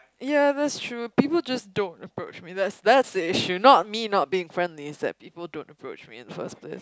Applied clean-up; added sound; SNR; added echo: none; none; none; none.